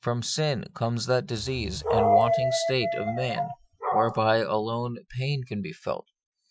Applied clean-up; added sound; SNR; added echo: classical method Wiener filter.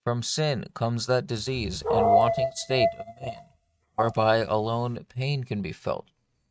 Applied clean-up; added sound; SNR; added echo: neural mask model RNNoise.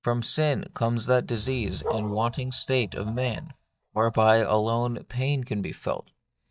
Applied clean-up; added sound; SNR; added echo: neural mask model DeepFilterNet 3.